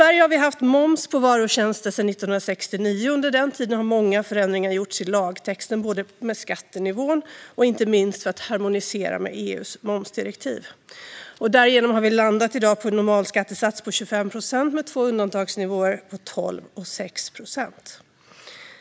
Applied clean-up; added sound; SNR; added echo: none; none; none; none.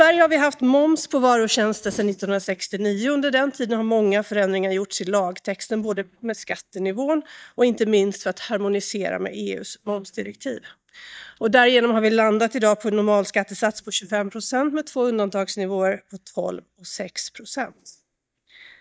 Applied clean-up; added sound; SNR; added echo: neural mask model DeepFilterNet 3.